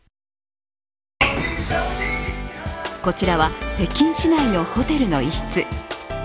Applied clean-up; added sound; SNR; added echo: none; none; none; none.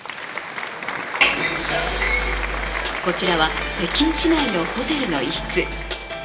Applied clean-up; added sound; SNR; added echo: none; Applause; 6 dB; reverberation time 0.2 s.